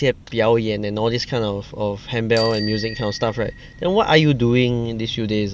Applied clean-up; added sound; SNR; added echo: none; Bicycle bell; 16 dB; none.